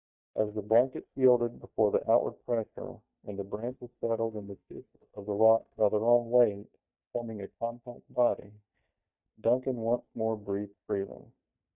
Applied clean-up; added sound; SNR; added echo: neural mask model DeepFilterNet 3.